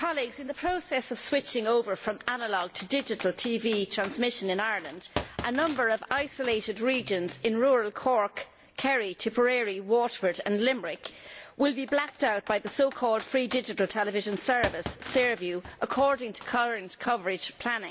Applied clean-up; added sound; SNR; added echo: none; Computer keyboard; 17 dB; none.